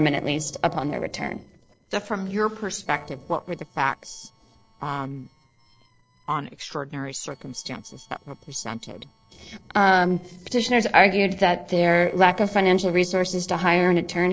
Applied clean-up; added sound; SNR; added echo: neural separator model SepFormer DNS4.